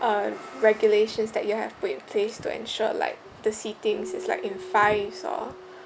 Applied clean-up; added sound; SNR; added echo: none; Keyboard (musical); 17 dB; none.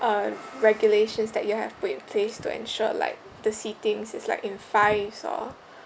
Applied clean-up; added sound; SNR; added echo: none; none; none; none.